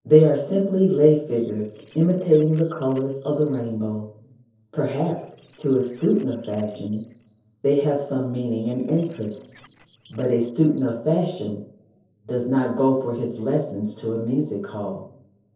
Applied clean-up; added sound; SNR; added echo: neural separator model SepFormer DNS4.